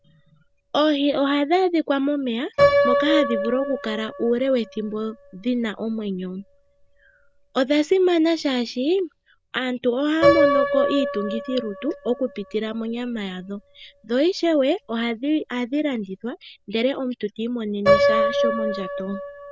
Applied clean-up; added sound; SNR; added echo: none; Piano; 3 dB; none.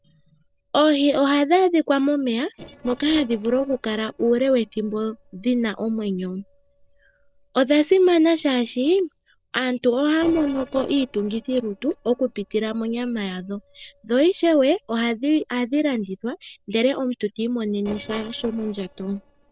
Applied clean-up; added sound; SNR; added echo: neural separator model SepFormer DNS4.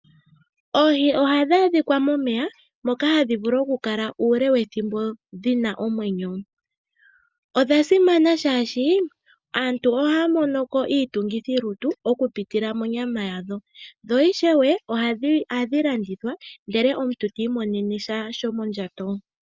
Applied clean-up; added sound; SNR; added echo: none; none; none; none.